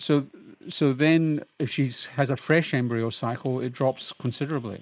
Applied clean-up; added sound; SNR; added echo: neural mask model Resemble Enhance denoiser.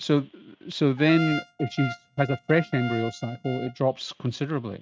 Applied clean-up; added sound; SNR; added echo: neural mask model RNNoise.